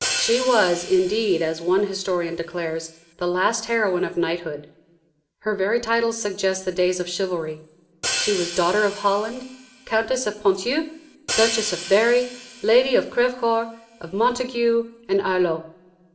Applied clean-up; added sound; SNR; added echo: none; Hi-hat; 10 dB; reverberation time 0.6 s.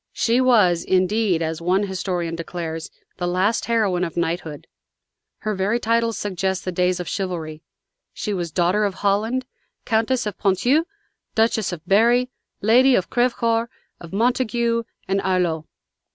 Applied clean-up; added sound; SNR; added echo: none; none; none; none.